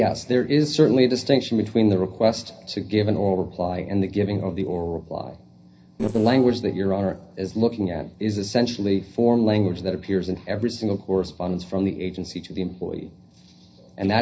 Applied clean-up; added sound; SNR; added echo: neural separator model SepFormer DNS4.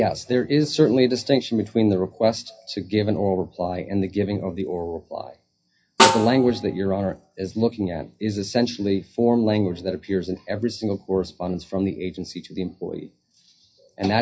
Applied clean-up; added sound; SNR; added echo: classical method WPE with log-MMSE.